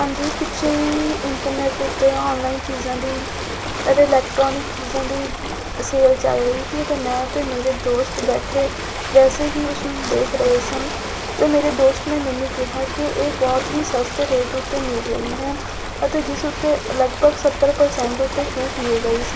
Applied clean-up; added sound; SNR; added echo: none; Ocean; 6 dB; none.